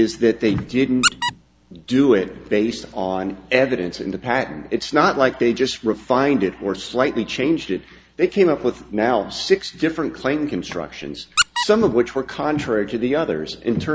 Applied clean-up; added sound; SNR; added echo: none; Squeak; 7 dB; none.